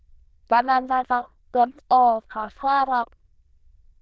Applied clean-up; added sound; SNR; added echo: neural diffusion model UNIVERSE++.